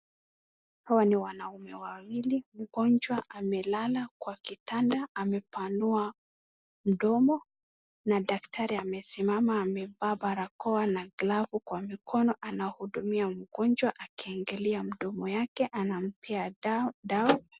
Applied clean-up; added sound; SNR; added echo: none; none; none; none.